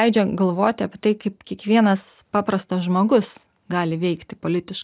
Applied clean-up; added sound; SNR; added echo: none; none; none; none.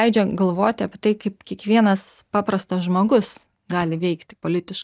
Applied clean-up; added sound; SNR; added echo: neural mask model DeepFilterNet 3.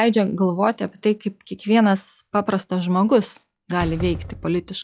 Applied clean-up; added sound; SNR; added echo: classical method log-MMSE.